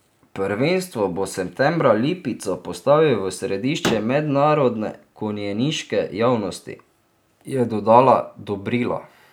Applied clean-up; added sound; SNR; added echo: none; Slam; 13 dB; none.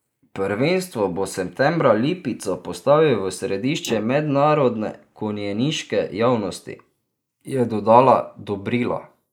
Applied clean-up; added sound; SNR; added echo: neural mask model Resemble Enhance denoiser.